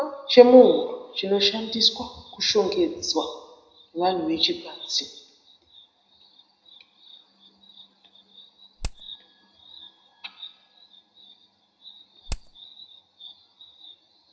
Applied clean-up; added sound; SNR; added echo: none; Hammer; 8 dB; reverberation time 0.7 s.